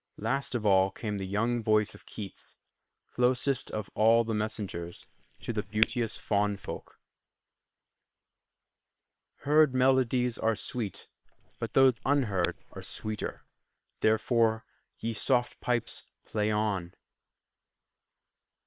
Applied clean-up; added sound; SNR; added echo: neural separator model SepFormer WHAM!.